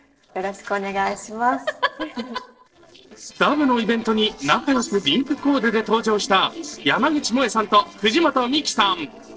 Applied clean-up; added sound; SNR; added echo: neural separator model SepFormer DNS4.